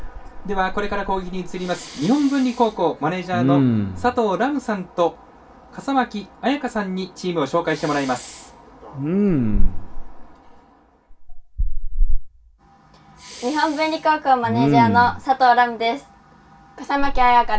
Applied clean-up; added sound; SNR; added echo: none; Respiratory sounds; 1 dB; reverberation time 0.2 s.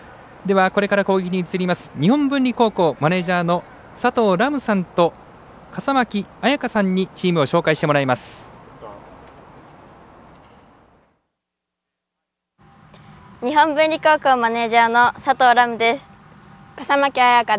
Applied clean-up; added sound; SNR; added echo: none; none; none; none.